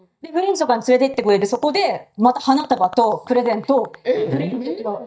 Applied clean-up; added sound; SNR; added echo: neural mask model DeepFilterNet 3.